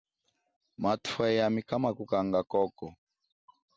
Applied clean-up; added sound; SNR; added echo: none; none; none; none.